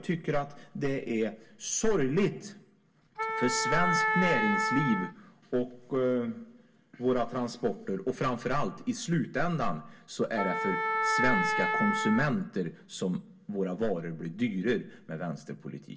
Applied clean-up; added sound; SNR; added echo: none; Wind instrument, woodwind instrument; -1 dB; reverberation time 0.1 s.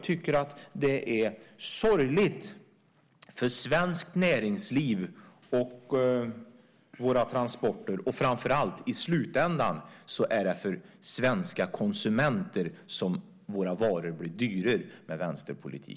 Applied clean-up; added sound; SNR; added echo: none; none; none; none.